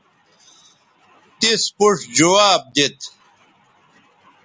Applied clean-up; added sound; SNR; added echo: none; none; none; none.